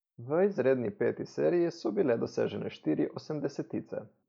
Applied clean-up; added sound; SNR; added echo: none; none; none; none.